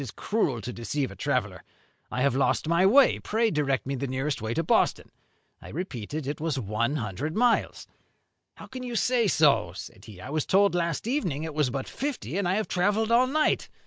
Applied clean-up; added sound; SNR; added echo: none; none; none; none.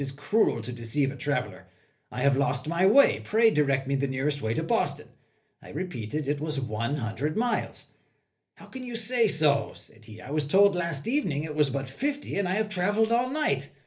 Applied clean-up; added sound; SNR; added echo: none; none; none; reverberation time 0.3 s.